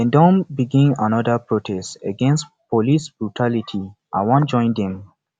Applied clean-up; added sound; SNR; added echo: none; none; none; none.